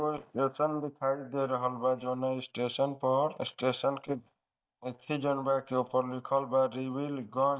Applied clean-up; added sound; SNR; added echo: neural mask model DeepFilterNet 3.